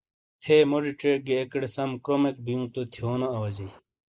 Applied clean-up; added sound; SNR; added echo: neural mask model Resemble Enhance denoiser.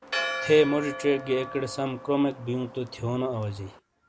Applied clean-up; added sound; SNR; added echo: none; Church bell; 10 dB; none.